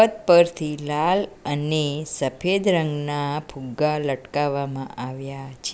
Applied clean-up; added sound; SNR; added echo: none; none; none; none.